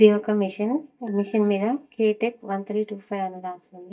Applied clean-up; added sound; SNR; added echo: neural mask model DeepFilterNet 3.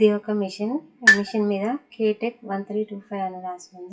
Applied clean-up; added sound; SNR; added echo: classical method WPE with log-MMSE.